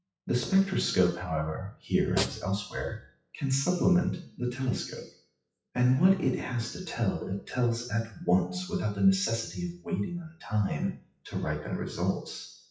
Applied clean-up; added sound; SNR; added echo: classical method WPE with log-MMSE.